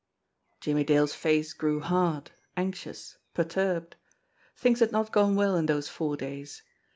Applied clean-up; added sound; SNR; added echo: none; none; none; none.